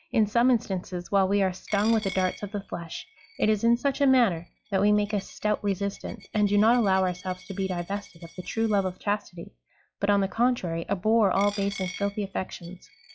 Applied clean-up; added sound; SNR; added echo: classical method log-MMSE.